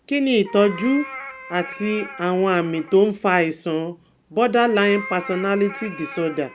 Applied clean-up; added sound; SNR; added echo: none; Meow; 16 dB; none.